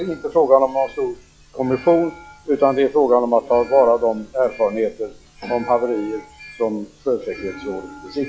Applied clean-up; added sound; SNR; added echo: classical method log-MMSE.